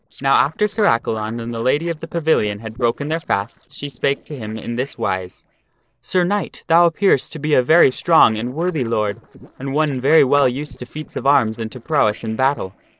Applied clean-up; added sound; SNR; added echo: neural separator model SepFormer DNS4.